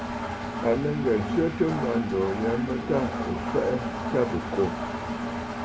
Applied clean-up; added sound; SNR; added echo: none; Engine; 2 dB; reverberation time 0.2 s.